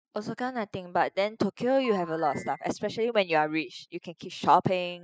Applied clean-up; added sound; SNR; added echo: classical method spectral subtraction.